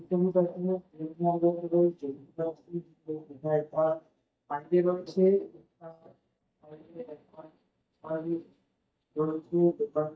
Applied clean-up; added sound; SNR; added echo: neural mask model DeepFilterNet 3.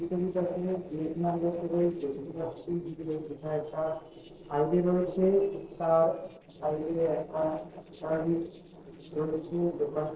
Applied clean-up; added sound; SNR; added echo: neural separator model SepFormer DNS4.